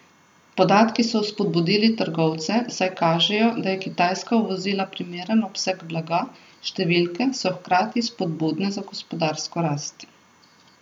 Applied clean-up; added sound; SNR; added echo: none; none; none; none.